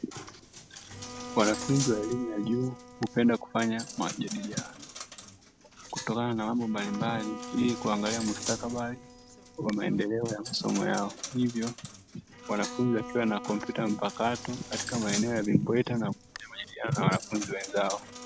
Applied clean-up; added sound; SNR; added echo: none; Coin (dropping) + Bowed string instrument; 11 dB; none.